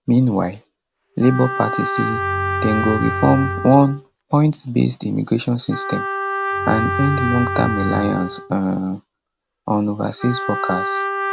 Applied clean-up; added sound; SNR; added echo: none; Trumpet + Bowed string instrument; 5 dB; none.